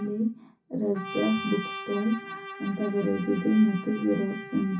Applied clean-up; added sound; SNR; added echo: none; Trumpet; 12 dB; reverberation time 0.3 s.